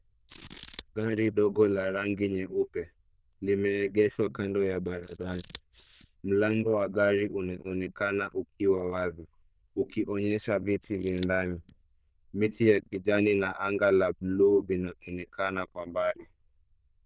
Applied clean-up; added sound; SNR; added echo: neural diffusion model UNIVERSE++.